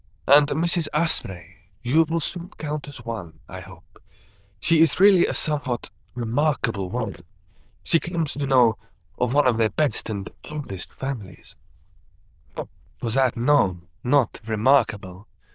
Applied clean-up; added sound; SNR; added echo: neural diffusion model UNIVERSE++.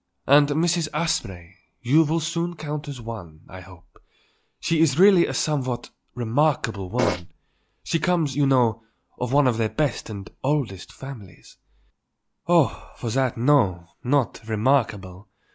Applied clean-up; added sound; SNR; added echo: none; Fart; 1 dB; none.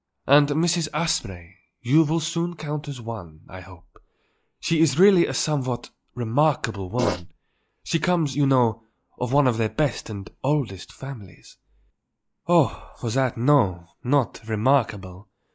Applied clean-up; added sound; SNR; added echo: neural mask model Resemble Enhance denoiser.